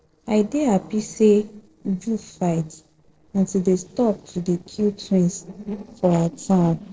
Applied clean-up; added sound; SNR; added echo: neural separator model SepFormer DNS4.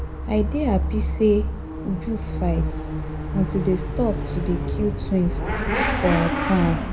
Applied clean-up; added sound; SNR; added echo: none; Motorcycle / Accelerating, revving, vroom; 1 dB; reverberation time 0.9 s.